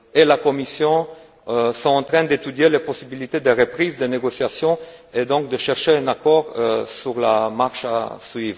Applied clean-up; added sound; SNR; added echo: none; none; none; none.